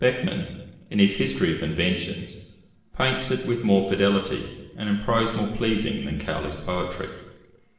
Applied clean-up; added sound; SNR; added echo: none; none; none; reverberation time 0.9 s.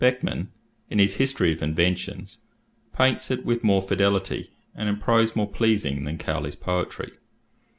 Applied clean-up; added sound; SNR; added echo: none; none; none; none.